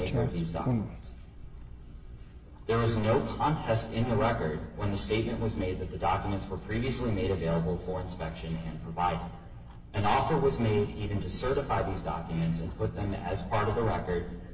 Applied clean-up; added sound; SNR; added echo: none; Clock; 13 dB; reverberation time 1.4 s.